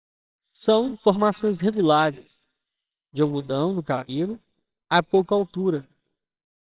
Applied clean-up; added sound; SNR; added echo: neural separator model SepFormer WHAMR!.